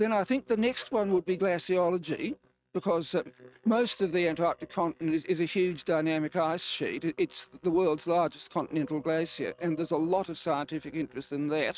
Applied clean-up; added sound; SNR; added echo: neural mask model RNNoise.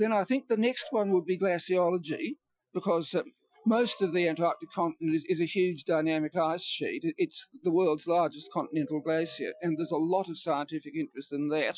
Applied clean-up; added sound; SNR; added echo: classical method Wiener filter.